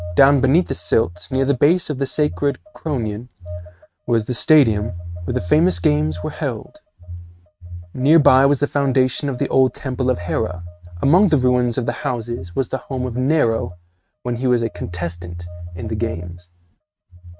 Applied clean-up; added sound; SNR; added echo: neural mask model RNNoise.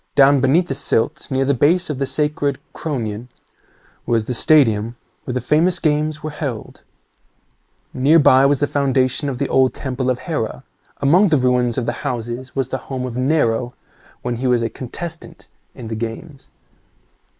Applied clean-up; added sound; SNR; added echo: neural mask model Resemble Enhance denoiser.